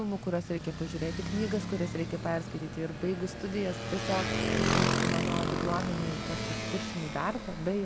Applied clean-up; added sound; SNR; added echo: none; Motorcycle; -1 dB; none.